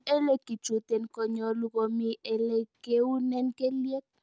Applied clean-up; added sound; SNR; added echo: none; none; none; none.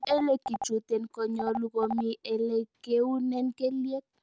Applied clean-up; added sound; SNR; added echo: none; Telephone; 10 dB; none.